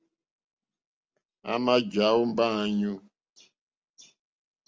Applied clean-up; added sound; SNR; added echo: none; none; none; none.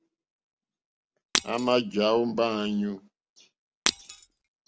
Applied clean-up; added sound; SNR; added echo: none; Shatter; 1 dB; none.